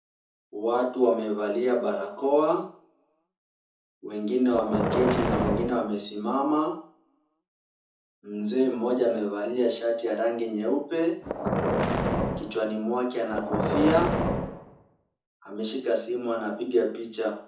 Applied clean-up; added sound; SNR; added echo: none; Boom; 1 dB; reverberation time 0.5 s.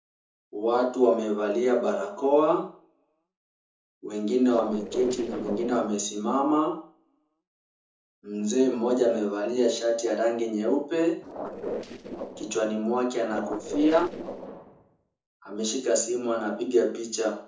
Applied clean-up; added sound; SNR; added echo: neural separator model SepFormer DNS4.